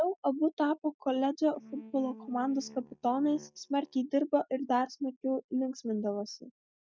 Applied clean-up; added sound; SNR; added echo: neural mask model DeepFilterNet 3.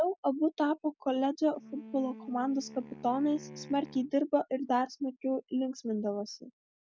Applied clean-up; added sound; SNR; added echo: none; Wind instrument, woodwind instrument; 18 dB; none.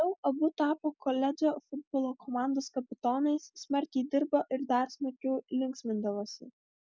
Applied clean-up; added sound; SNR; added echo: none; none; none; none.